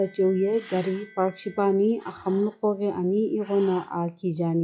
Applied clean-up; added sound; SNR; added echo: classical method log-MMSE.